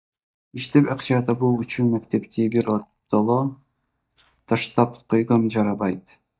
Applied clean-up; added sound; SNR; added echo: neural mask model DeepFilterNet 3.